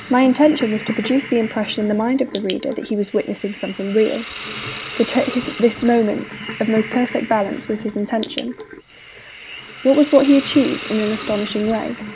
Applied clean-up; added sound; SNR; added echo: none; Hiss; 12 dB; none.